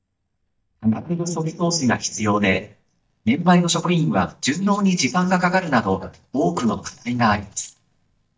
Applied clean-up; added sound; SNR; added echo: neural mask model DeepFilterNet 3.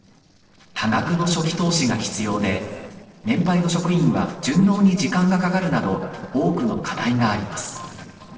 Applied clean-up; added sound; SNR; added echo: neural separator model SepFormer DNS4.